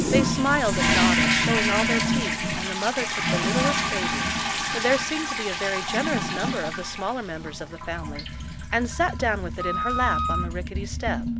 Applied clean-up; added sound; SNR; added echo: none; Toilet flush + Wind instrument, woodwind instrument; -3 dB; none.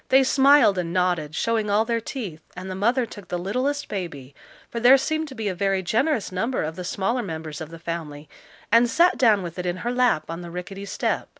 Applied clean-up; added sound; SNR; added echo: none; none; none; none.